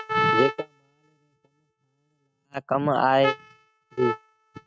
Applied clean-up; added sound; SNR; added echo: neural mask model RNNoise.